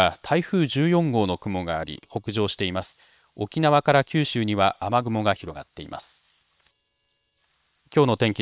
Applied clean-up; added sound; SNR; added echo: neural separator model SepFormer WHAM!.